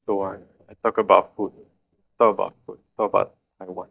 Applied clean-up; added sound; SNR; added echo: neural mask model DeepFilterNet 3.